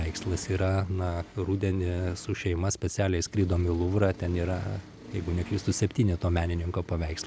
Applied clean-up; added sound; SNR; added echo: none; Accelerating, revving, vroom; 18 dB; none.